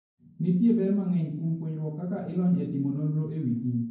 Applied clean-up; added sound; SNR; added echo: none; none; none; reverberation time 0.9 s.